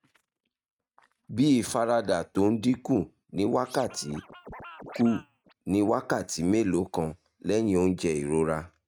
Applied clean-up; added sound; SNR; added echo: neural mask model RNNoise.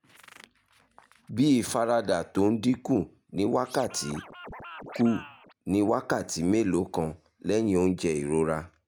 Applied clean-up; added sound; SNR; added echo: none; Scratching (performance technique); 16 dB; none.